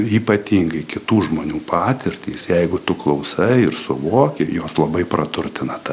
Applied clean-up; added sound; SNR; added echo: none; none; none; none.